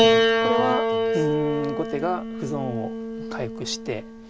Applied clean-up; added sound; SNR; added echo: none; Piano; -5 dB; none.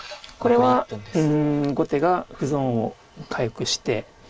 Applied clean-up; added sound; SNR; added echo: neural mask model Resemble Enhance denoiser.